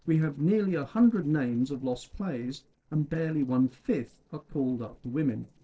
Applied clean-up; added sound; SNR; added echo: neural separator model SepFormer DNS4.